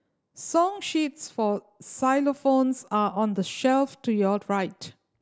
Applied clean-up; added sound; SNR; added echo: none; none; none; none.